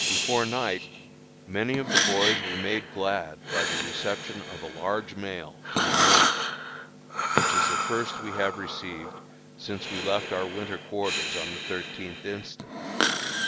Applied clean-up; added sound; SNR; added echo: none; Breathing; -3 dB; none.